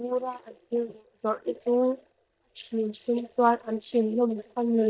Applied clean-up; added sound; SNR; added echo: neural mask model DeepFilterNet 3.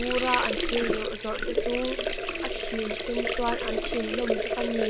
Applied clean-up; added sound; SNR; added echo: none; Sink (filling or washing) / Water; -2 dB; none.